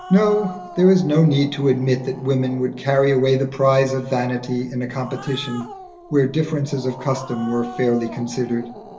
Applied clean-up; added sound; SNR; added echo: none; Growling; 18 dB; reverberation time 0.2 s.